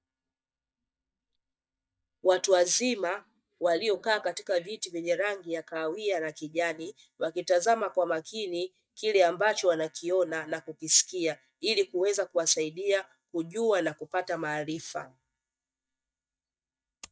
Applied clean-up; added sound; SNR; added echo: neural mask model DeepFilterNet 3.